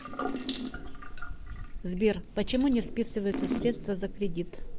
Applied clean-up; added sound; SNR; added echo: none; Drip / Sink (filling or washing) / Water tap, faucet; 3 dB; none.